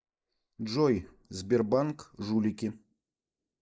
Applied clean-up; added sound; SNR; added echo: neural mask model Resemble Enhance denoiser.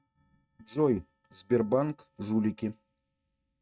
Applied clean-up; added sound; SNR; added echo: neural mask model RNNoise.